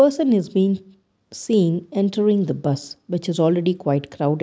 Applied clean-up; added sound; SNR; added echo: none; none; none; none.